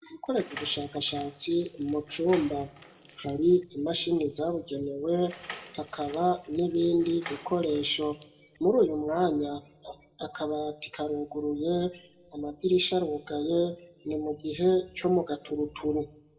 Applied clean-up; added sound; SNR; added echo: none; Door; 18 dB; reverberation time 0.6 s.